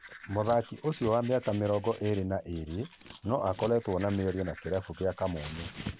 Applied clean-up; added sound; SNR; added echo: none; Domestic sounds, home sounds + Scissors; 17 dB; none.